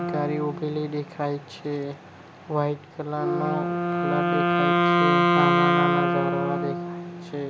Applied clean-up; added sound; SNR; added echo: none; Wind instrument, woodwind instrument; -5 dB; none.